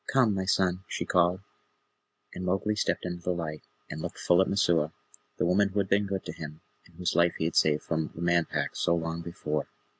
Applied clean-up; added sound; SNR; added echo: none; none; none; none.